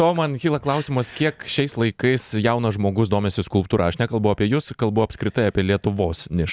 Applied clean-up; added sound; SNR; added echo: none; none; none; none.